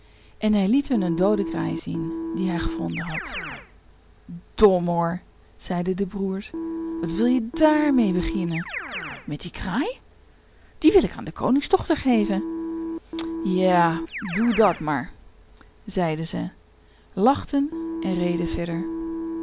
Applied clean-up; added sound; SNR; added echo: none; Keyboard (musical); 9 dB; none.